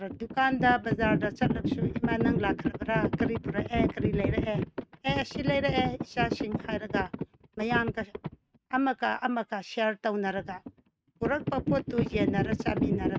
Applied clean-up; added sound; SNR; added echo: neural mask model RNNoise.